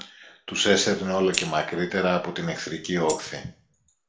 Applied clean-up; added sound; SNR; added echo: none; Tambourine; 12 dB; reverberation time 0.4 s.